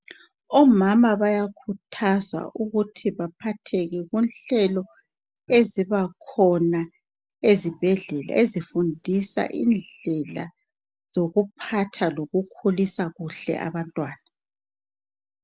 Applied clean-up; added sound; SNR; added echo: none; none; none; none.